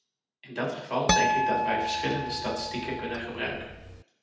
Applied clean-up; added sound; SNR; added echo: none; Harp; -3 dB; reverberation time 0.8 s.